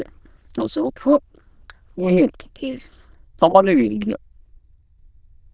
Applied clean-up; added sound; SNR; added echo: neural diffusion model UNIVERSE++.